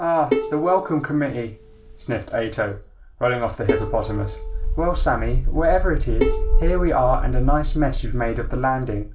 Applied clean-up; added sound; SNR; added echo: none; Bowed string instrument; 10 dB; reverberation time 0.2 s.